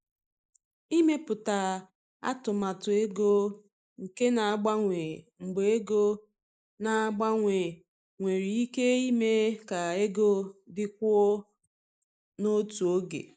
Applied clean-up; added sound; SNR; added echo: neural mask model Resemble Enhance denoiser.